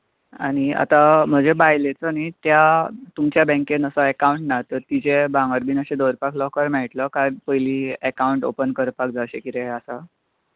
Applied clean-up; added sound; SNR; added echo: none; none; none; none.